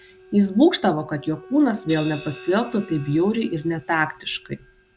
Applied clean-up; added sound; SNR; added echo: none; Wind instrument, woodwind instrument + Crash cymbal; 19 dB; none.